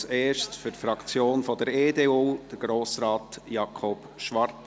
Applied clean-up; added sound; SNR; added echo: none; none; none; none.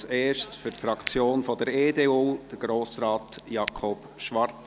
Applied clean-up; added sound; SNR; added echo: none; Scissors; 11 dB; none.